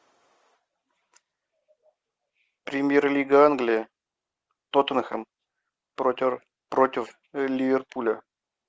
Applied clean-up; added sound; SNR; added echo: none; none; none; none.